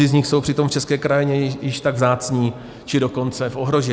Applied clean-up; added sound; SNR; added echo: none; none; none; none.